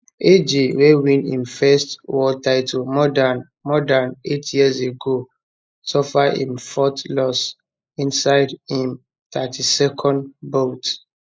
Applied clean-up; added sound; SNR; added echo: neural mask model Resemble Enhance denoiser.